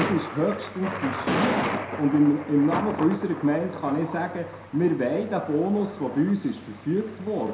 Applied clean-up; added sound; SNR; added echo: none; Thunder; 7 dB; reverberation time 0.6 s.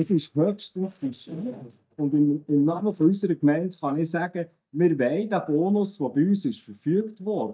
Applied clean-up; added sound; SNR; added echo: neural mask model DeepFilterNet 3.